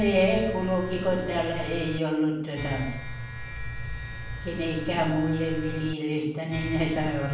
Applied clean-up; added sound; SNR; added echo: none; Domestic sounds, home sounds; 7 dB; reverberation time 0.6 s.